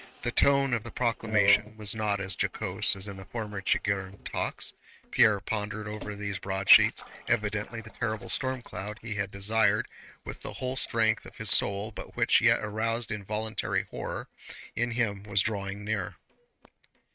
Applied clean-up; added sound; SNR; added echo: neural mask model RNNoise.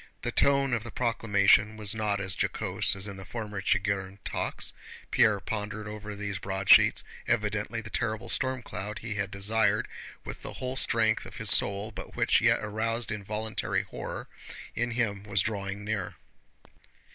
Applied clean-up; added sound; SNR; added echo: none; none; none; none.